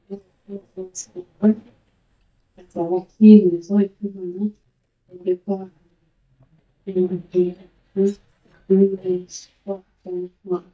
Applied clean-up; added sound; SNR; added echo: neural mask model DeepFilterNet 3.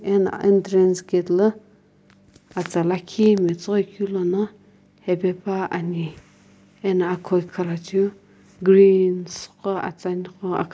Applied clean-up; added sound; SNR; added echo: none; none; none; none.